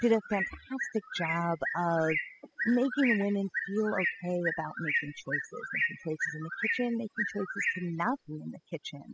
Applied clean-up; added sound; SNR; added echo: classical method spectral subtraction.